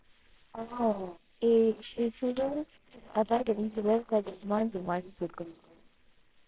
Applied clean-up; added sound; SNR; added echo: neural separator model SepFormer WHAMR!.